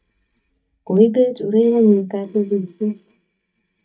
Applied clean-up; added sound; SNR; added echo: neural mask model DeepFilterNet 3.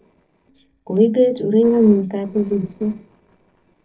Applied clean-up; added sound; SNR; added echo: neural separator model SepFormer DNS4.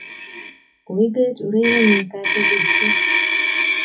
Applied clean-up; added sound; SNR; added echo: classical method WPE with log-MMSE.